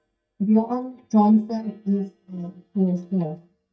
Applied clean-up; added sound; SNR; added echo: neural mask model DeepFilterNet 3.